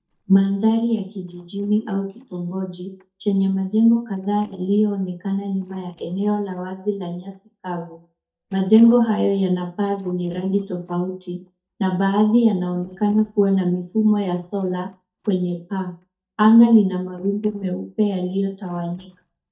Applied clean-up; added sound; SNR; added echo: neural mask model DeepFilterNet 3.